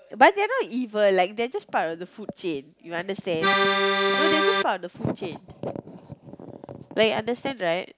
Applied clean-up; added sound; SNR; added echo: none; Accordion; -5 dB; none.